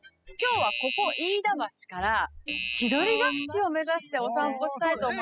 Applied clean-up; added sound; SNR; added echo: classical method spectral subtraction.